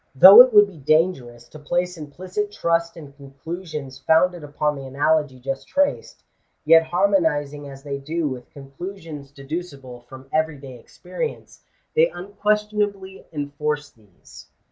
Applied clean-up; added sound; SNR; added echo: none; none; none; none.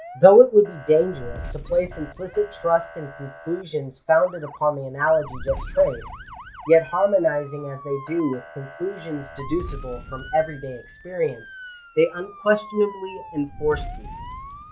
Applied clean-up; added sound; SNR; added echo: none; Motor vehicle (road) / Siren + Fire; 15 dB; none.